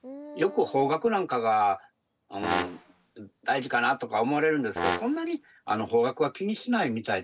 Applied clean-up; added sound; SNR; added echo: none; Brass instrument; 6 dB; none.